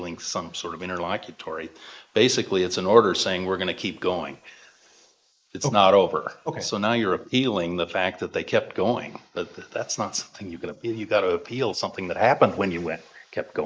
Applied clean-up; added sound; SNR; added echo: neural mask model Resemble Enhance denoiser.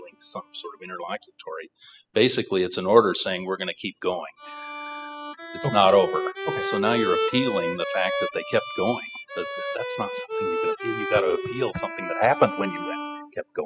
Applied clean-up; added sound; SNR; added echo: classical method spectral subtraction.